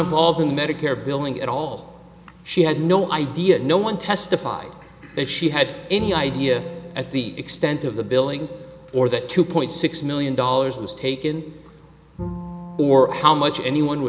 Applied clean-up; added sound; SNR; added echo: none; Bowed string instrument; 18 dB; none.